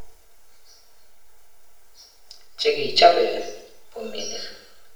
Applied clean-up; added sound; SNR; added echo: none; none; none; reverberation time 0.8 s.